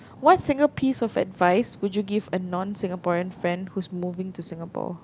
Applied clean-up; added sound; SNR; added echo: none; none; none; none.